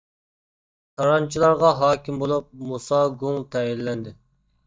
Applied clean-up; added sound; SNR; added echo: neural mask model DeepFilterNet 3.